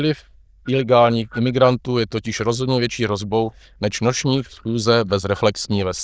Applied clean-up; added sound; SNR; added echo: neural diffusion model UNIVERSE++.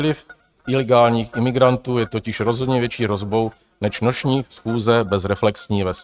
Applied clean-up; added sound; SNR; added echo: neural mask model RNNoise.